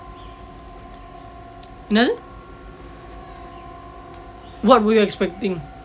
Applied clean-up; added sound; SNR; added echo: none; Siren; 19 dB; none.